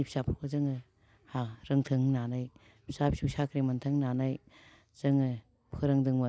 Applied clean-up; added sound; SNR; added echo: none; none; none; none.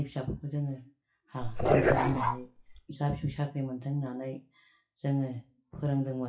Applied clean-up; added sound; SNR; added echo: classical method WPE with log-MMSE.